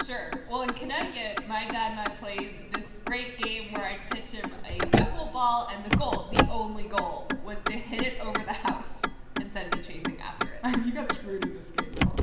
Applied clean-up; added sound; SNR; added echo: none; Motor vehicle (road); -3 dB; reverberation time 1.1 s.